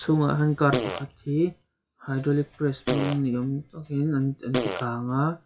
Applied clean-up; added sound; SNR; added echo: classical method WPE with log-MMSE.